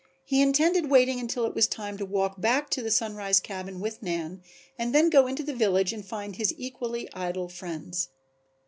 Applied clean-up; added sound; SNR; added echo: none; none; none; none.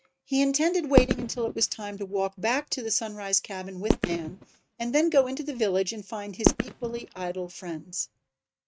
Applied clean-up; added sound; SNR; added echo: neural mask model RNNoise.